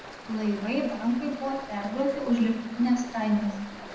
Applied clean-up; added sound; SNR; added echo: none; Stream; 14 dB; reverberation time 0.9 s.